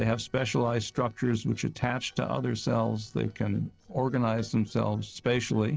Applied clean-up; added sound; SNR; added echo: neural separator model SepFormer DNS4.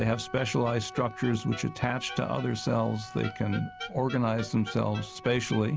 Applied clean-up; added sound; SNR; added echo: none; Wind instrument, woodwind instrument; 17 dB; none.